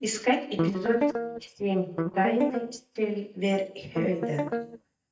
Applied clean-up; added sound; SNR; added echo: neural mask model DeepFilterNet 3.